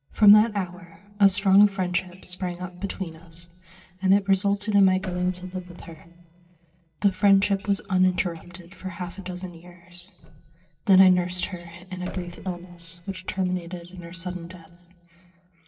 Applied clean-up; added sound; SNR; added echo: neural separator model SepFormer DNS4.